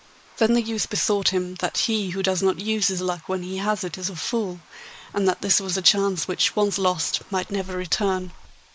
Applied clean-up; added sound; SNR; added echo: neural mask model Resemble Enhance denoiser.